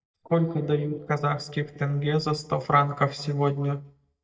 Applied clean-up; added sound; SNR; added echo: neural mask model DeepFilterNet 3.